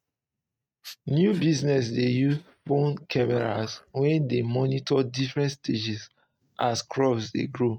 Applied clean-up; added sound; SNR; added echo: neural mask model RNNoise.